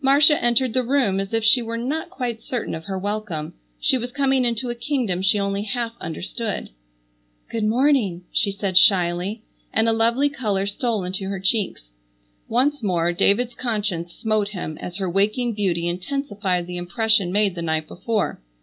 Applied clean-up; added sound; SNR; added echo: none; none; none; none.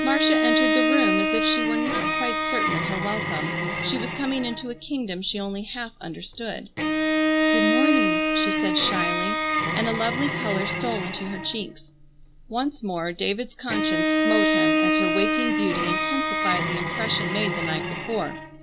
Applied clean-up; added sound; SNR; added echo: none; Bowed string instrument; -4 dB; none.